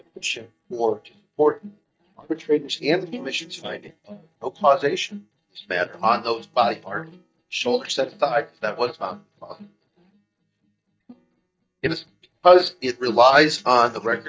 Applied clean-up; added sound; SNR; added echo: neural mask model DeepFilterNet 3.